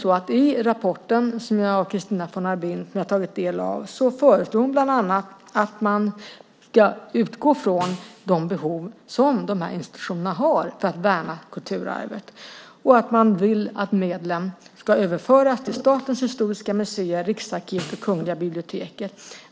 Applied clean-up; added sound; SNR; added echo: none; Snare drum; 20 dB; none.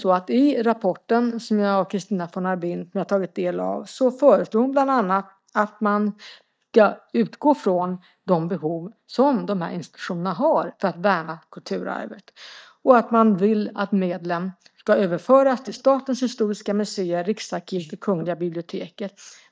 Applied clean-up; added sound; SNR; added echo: neural mask model DeepFilterNet 3.